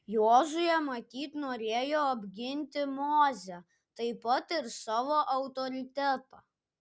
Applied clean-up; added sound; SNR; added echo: none; none; none; none.